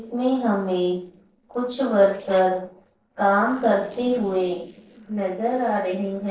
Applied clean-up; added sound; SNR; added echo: neural separator model SepFormer DNS4.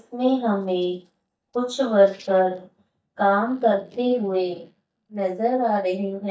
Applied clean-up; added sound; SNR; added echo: neural mask model DeepFilterNet 3.